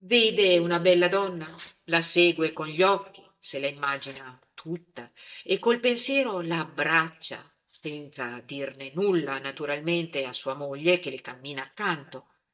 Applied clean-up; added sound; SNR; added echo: neural mask model DeepFilterNet 3.